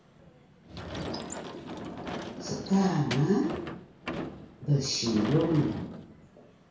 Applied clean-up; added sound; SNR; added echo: none; Sliding door / Slam; 7 dB; reverberation time 0.6 s.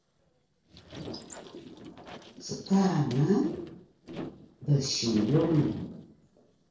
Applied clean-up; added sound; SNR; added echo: neural separator model SepFormer DNS4.